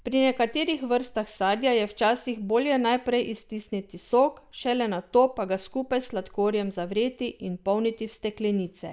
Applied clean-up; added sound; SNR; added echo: none; none; none; none.